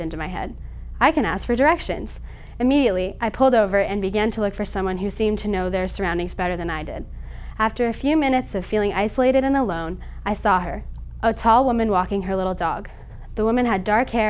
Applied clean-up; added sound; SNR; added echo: none; none; none; none.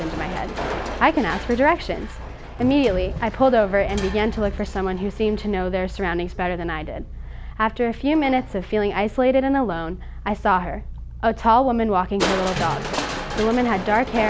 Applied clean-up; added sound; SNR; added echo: none; Crushing; 11 dB; none.